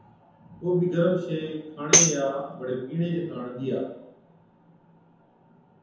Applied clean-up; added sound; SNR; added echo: none; Tambourine; -5 dB; reverberation time 0.9 s.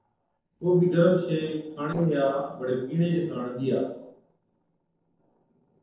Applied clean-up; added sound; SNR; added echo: neural separator model SepFormer DNS4.